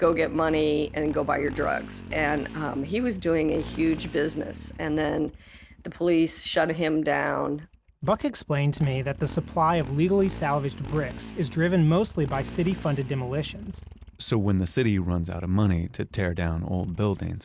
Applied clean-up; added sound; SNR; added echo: none; Motorcycle; 15 dB; none.